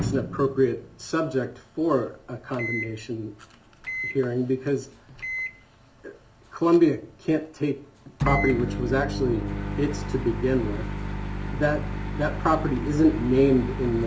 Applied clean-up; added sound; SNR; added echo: none; Microwave oven; 6 dB; reverberation time 0.3 s.